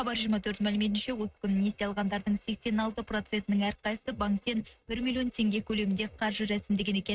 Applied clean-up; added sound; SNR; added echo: neural mask model RNNoise.